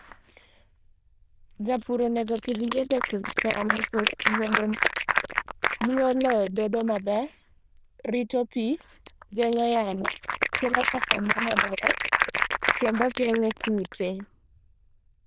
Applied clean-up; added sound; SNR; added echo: neural diffusion model UNIVERSE++.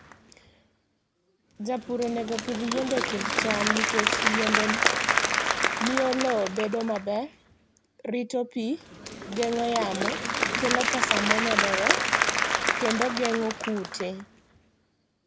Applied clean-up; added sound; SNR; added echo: none; Applause / Crowd; -2 dB; none.